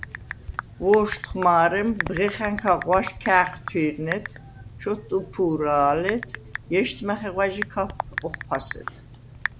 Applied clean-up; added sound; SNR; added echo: none; Typing; 11 dB; none.